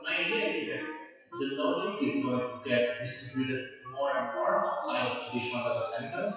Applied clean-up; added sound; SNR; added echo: classical method WPE with log-MMSE.